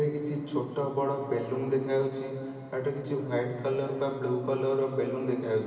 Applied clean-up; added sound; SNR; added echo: none; none; none; reverberation time 2.5 s.